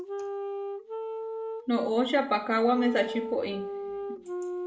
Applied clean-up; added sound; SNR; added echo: none; Wind instrument, woodwind instrument; 6 dB; reverberation time 0.7 s.